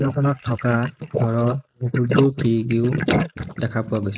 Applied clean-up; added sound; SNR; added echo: neural mask model Resemble Enhance denoiser.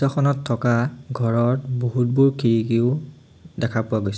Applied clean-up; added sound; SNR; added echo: none; none; none; none.